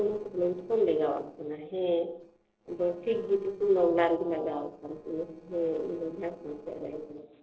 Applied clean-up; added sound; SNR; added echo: neural separator model SepFormer DNS4.